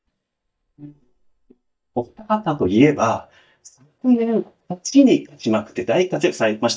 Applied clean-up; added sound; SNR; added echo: neural mask model DeepFilterNet 3.